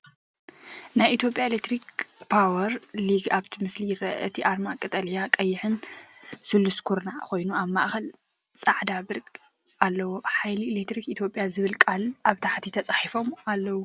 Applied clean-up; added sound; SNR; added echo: none; none; none; none.